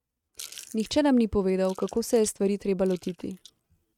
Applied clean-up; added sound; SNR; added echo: neural mask model RNNoise.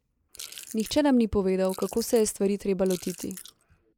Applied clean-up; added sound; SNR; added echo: neural mask model Resemble Enhance denoiser.